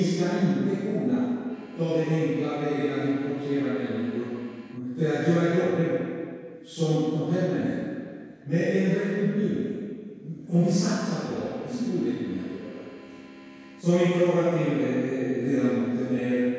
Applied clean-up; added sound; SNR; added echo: none; Organ; 20 dB; reverberation time 2.0 s.